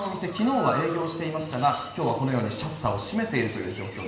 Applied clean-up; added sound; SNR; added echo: none; Chirp, tweet; 13 dB; reverberation time 1.1 s.